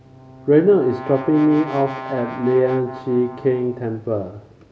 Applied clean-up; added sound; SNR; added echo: none; Brass instrument; 14 dB; none.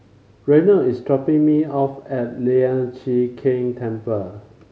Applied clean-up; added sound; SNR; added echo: none; none; none; none.